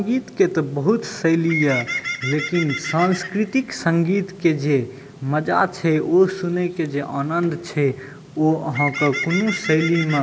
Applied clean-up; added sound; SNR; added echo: none; Bird; 11 dB; none.